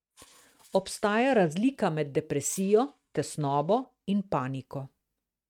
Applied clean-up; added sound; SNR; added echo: neural mask model RNNoise.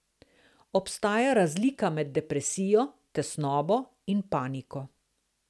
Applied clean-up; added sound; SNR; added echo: none; none; none; none.